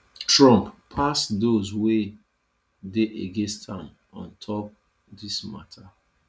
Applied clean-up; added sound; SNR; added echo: none; none; none; none.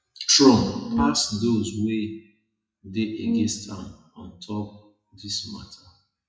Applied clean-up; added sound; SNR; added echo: classical method WPE with log-MMSE.